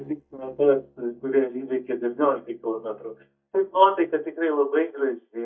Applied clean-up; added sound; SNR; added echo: neural mask model DeepFilterNet 3.